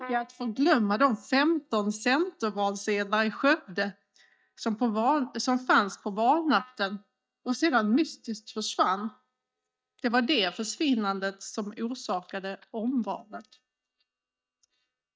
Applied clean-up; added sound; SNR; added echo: neural mask model DeepFilterNet 3.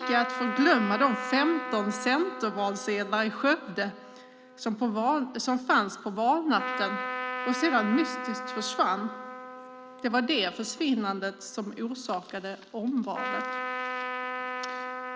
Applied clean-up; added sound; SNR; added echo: none; Trumpet; 8 dB; none.